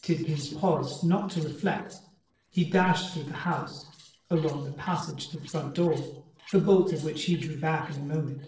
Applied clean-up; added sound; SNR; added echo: neural separator model SepFormer DNS4.